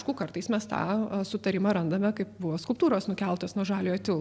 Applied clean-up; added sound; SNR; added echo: none; none; none; none.